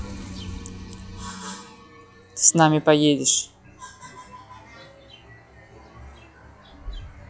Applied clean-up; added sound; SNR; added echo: classical method log-MMSE.